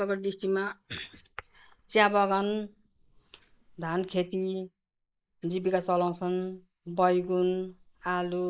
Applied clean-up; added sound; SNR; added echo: neural mask model Resemble Enhance denoiser.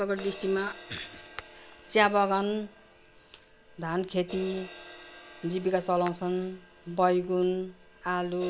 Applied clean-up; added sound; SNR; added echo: none; Crash cymbal; 20 dB; none.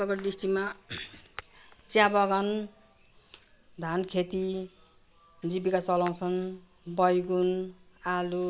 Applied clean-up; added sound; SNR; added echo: none; none; none; none.